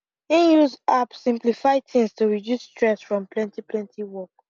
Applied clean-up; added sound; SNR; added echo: none; none; none; none.